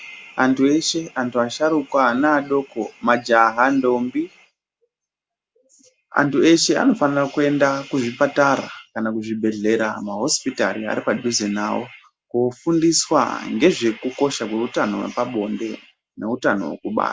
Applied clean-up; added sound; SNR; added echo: none; none; none; none.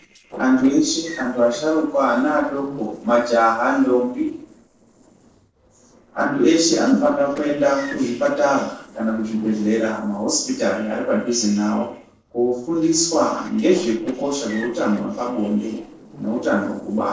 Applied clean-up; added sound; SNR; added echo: neural separator model SepFormer DNS4.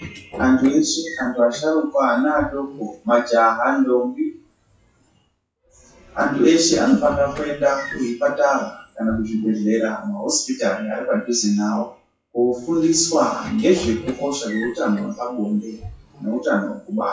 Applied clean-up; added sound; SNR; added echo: classical method WPE with log-MMSE.